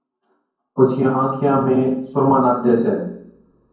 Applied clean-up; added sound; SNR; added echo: none; none; none; reverberation time 0.9 s.